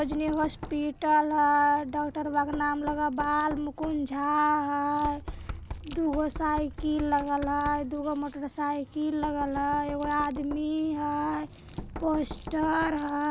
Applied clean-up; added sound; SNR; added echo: none; Knock; 13 dB; none.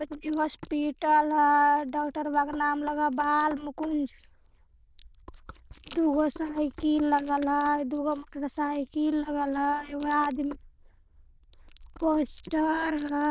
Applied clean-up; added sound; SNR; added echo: neural diffusion model UNIVERSE++.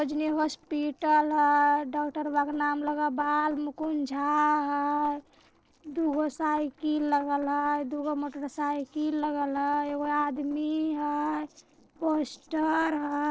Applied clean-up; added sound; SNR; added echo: neural separator model SepFormer DNS4.